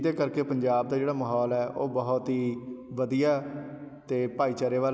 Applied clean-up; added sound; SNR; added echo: none; none; none; none.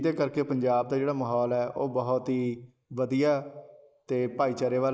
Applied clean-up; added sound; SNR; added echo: neural mask model Resemble Enhance denoiser.